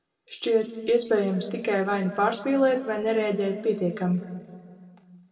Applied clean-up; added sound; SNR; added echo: none; none; none; reverberation time 1.9 s.